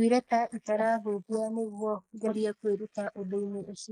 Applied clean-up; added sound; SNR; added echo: neural mask model Resemble Enhance denoiser.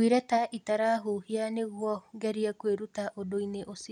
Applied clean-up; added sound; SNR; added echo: none; none; none; none.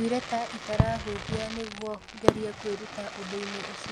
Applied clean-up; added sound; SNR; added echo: none; Fireworks; -2 dB; none.